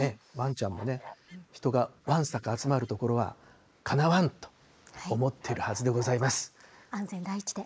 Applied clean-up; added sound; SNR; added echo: neural mask model Resemble Enhance denoiser.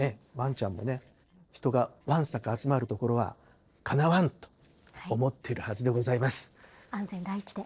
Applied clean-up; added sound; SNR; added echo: neural separator model SepFormer DNS4.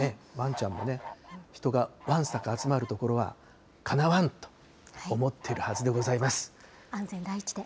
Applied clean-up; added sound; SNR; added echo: none; Bird / Fowl; 12 dB; none.